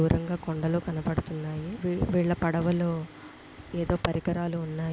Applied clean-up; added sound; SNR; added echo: none; none; none; none.